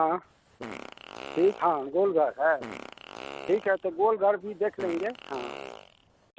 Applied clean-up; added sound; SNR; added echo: none; Fart; 15 dB; none.